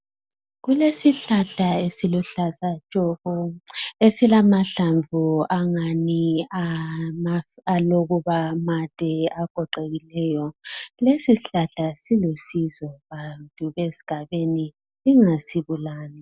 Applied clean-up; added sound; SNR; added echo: none; none; none; none.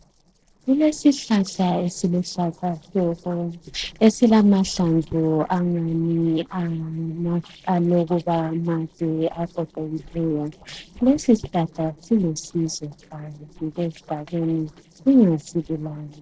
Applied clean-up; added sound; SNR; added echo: neural separator model SepFormer DNS4.